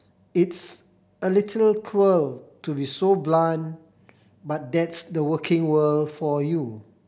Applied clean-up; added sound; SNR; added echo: none; none; none; none.